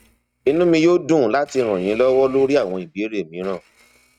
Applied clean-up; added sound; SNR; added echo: neural mask model RNNoise.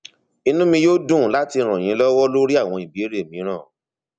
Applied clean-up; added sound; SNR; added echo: none; none; none; none.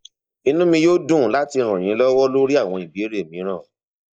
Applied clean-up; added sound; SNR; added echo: neural mask model Resemble Enhance denoiser.